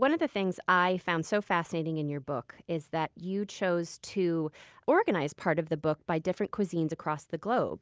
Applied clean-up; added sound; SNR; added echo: none; none; none; none.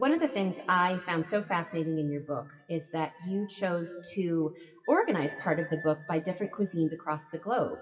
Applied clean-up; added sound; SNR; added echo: classical method WPE with log-MMSE.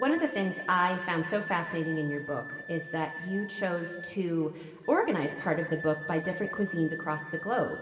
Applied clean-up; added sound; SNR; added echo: none; Wind instrument, woodwind instrument; 11 dB; reverberation time 2.0 s.